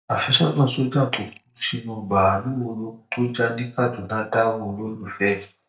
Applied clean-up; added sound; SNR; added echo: neural mask model DeepFilterNet 3.